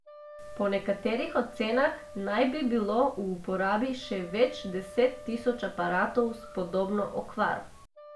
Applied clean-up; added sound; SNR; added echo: none; Wind instrument, woodwind instrument; 18 dB; none.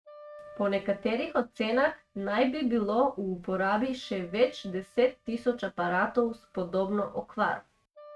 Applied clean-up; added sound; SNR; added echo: neural mask model RNNoise.